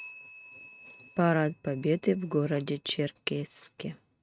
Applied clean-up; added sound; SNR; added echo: neural mask model RNNoise.